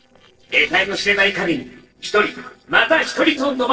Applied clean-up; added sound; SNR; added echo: neural separator model SepFormer DNS4.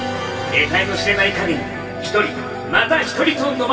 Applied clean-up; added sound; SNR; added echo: none; Electric guitar; 11 dB; reverberation time 2.5 s.